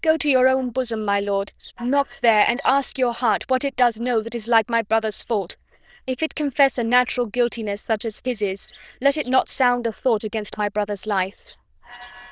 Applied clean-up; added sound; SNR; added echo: neural diffusion model UNIVERSE++.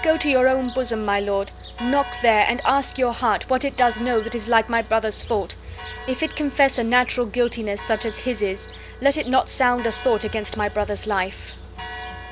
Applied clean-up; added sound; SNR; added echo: none; Church bell; 16 dB; none.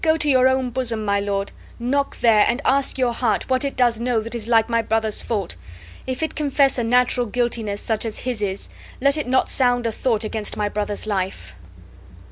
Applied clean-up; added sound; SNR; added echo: none; none; none; none.